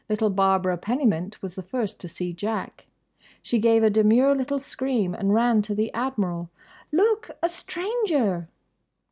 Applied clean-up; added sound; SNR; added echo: none; none; none; none.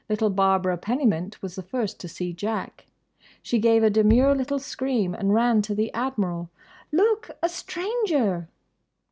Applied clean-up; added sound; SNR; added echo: none; Bass drum; 12 dB; none.